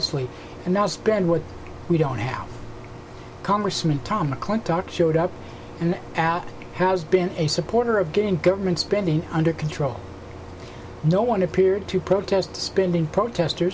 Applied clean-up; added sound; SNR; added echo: none; Mechanisms; 16 dB; none.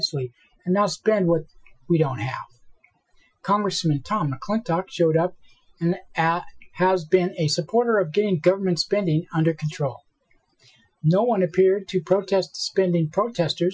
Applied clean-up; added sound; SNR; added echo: classical method Wiener filter.